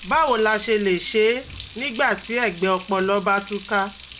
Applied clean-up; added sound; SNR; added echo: none; Water tap, faucet; 19 dB; none.